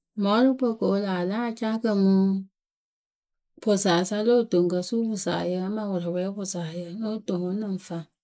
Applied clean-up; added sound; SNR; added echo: neural mask model Resemble Enhance denoiser.